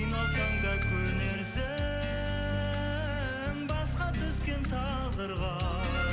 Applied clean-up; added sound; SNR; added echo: none; Harmonica; 11 dB; none.